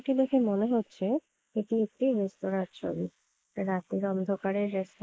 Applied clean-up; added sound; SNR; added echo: neural mask model Resemble Enhance denoiser.